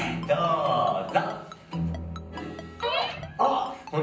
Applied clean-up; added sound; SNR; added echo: none; Ringtone; 19 dB; reverberation time 0.6 s.